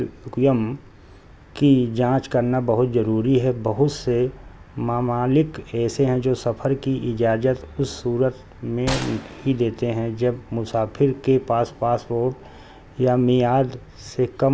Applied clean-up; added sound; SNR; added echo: none; Gunshot, gunfire; 12 dB; none.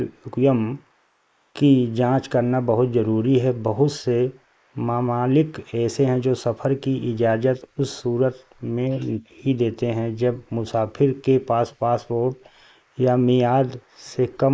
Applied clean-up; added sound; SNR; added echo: neural mask model Resemble Enhance denoiser.